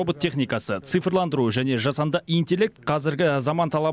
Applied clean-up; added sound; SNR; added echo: none; none; none; none.